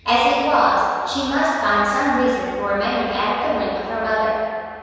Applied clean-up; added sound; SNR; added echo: none; none; none; reverberation time 1.9 s.